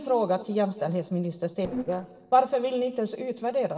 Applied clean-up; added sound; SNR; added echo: neural separator model SepFormer DNS4.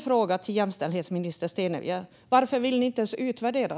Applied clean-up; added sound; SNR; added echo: none; none; none; none.